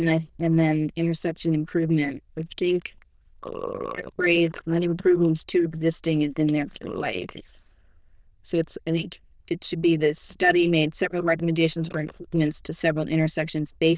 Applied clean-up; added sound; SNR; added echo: neural diffusion model UNIVERSE++.